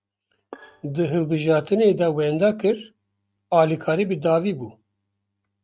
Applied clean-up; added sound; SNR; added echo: neural mask model RNNoise.